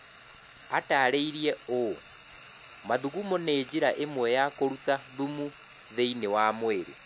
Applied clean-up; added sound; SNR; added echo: none; Frying (food); 17 dB; none.